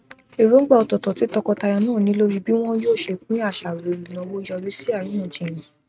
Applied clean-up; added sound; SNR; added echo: neural mask model RNNoise.